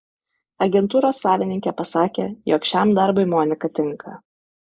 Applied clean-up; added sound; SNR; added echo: neural mask model Resemble Enhance denoiser.